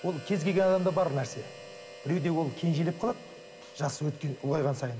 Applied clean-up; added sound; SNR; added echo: none; Harmonica; 18 dB; reverberation time 1.8 s.